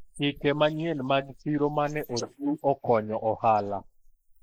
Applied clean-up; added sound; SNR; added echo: neural mask model Resemble Enhance denoiser.